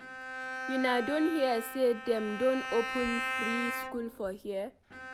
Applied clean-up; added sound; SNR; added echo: none; Bowed string instrument; 6 dB; none.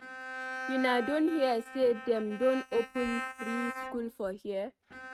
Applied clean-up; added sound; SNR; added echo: neural mask model RNNoise.